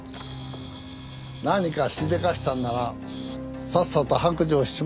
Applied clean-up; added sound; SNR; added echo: none; Camera; 17 dB; none.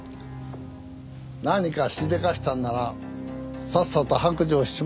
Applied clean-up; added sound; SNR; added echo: none; none; none; none.